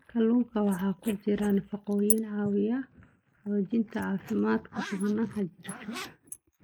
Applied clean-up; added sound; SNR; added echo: neural mask model Resemble Enhance denoiser.